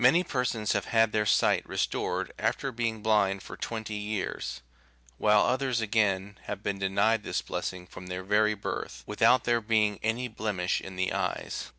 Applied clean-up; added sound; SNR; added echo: none; none; none; none.